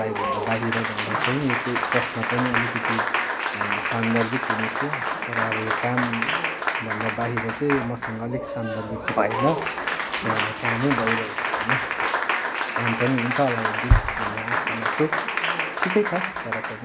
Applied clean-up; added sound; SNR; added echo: none; Applause + Bass drum; -2 dB; none.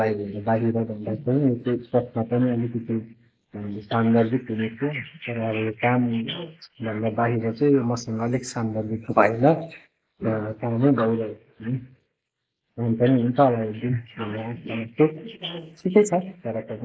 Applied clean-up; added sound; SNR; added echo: neural mask model Resemble Enhance denoiser.